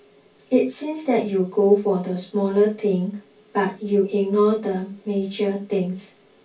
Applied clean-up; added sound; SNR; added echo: none; none; none; reverberation time 0.2 s.